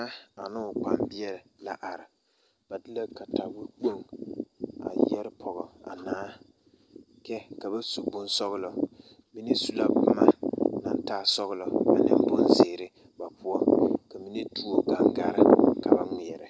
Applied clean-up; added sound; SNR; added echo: none; none; none; none.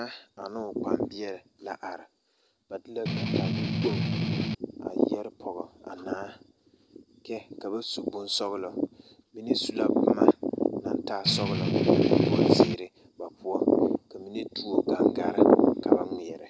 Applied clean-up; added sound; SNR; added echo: none; Strum; 1 dB; none.